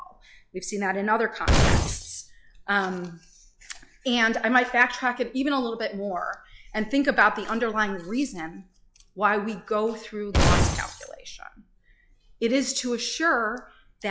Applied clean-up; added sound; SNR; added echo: classical method log-MMSE.